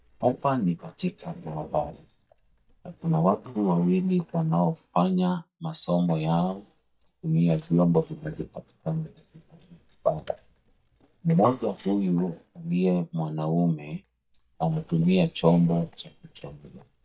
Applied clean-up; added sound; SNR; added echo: neural mask model DeepFilterNet 3.